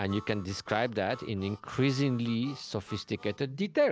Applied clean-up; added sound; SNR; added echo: none; Harmonica; 20 dB; none.